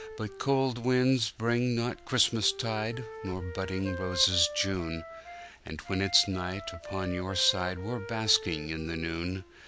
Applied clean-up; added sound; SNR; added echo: none; Wind instrument, woodwind instrument; 13 dB; none.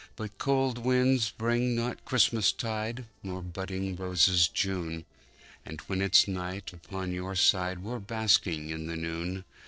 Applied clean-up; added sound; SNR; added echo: neural separator model SepFormer DNS4.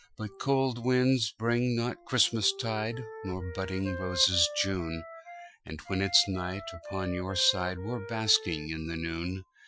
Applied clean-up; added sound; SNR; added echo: classical method Wiener filter.